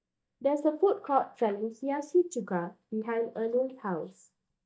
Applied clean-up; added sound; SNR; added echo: neural mask model DeepFilterNet 3.